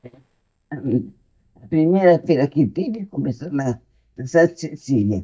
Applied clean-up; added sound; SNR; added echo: neural mask model DeepFilterNet 3.